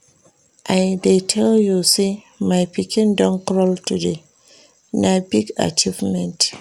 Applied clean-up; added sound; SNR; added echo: none; none; none; none.